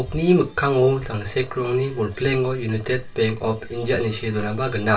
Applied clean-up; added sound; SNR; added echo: none; none; none; reverberation time 0.2 s.